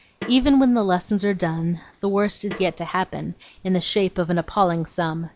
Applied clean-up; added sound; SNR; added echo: none; Snare drum; 19 dB; none.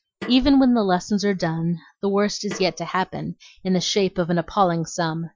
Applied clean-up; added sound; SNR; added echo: classical method Wiener filter.